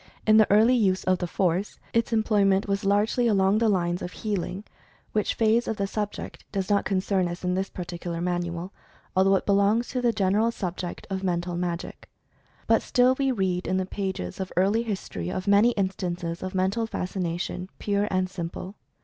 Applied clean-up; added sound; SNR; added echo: none; none; none; none.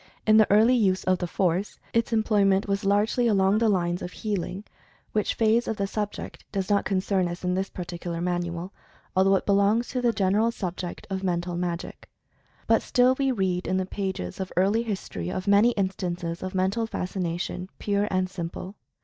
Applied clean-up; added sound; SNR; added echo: neural mask model DeepFilterNet 3.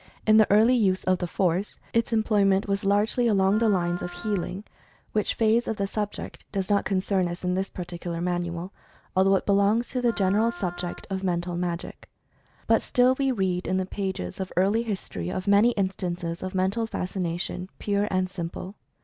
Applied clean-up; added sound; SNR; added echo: none; Wind instrument, woodwind instrument; 19 dB; none.